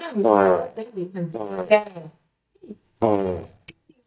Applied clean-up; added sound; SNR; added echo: neural mask model DeepFilterNet 3.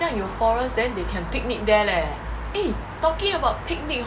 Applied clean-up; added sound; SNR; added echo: none; none; none; none.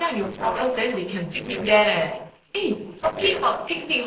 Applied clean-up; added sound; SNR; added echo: neural separator model SepFormer DNS4.